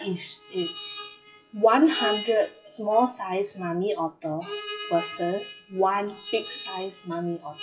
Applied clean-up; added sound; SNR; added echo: classical method WPE with log-MMSE.